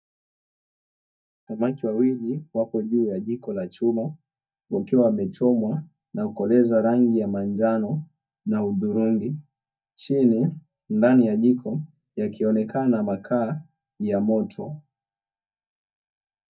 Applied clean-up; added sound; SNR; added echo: neural mask model DeepFilterNet 3.